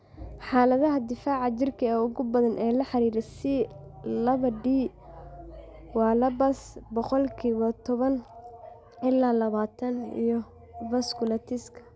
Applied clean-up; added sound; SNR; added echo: none; none; none; none.